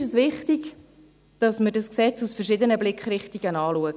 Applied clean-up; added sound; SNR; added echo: none; none; none; none.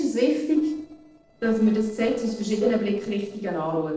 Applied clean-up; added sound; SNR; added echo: neural separator model SepFormer DNS4.